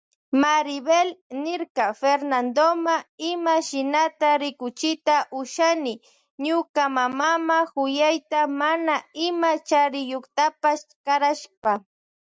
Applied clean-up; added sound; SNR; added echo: none; none; none; none.